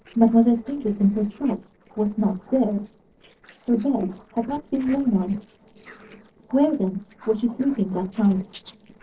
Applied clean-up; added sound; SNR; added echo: neural separator model SepFormer DNS4.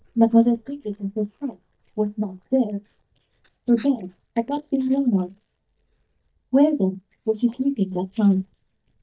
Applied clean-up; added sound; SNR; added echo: neural mask model DeepFilterNet 3.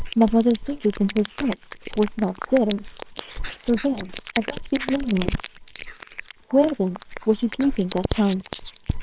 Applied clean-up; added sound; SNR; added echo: neural separator model SepFormer WHAMR!.